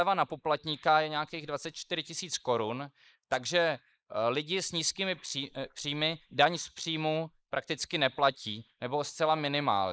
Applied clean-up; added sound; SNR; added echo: neural mask model Resemble Enhance denoiser.